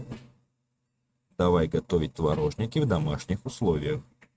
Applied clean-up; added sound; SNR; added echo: neural mask model RNNoise.